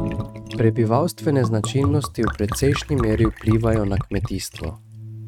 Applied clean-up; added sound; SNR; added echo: neural mask model RNNoise.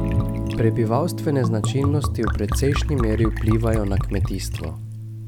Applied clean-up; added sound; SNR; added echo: none; Liquid + Electric guitar / Strum; 0 dB; none.